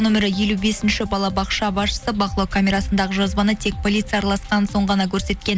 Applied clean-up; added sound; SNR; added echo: none; none; none; none.